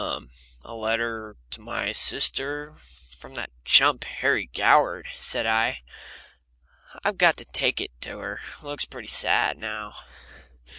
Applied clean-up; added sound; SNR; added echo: none; none; none; none.